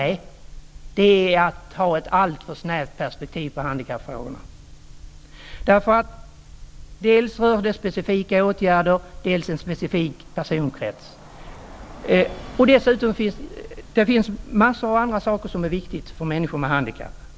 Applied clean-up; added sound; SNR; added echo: none; Bus; 17 dB; none.